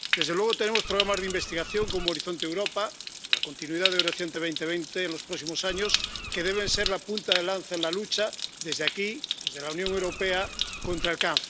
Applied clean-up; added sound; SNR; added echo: none; Bird + Stream; 3 dB; none.